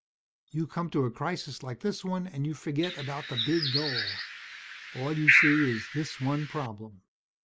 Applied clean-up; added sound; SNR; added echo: none; Bird; -2 dB; none.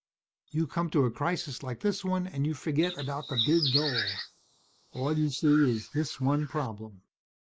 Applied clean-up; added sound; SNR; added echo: neural mask model Resemble Enhance denoiser.